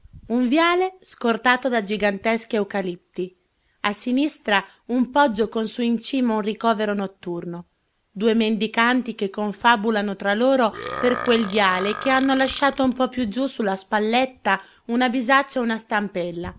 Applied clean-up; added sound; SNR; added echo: none; Burping, eructation; 11 dB; none.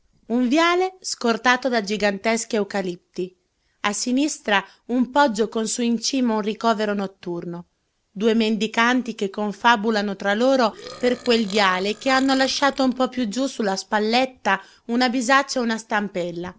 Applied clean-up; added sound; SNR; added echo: neural separator model SepFormer DNS4.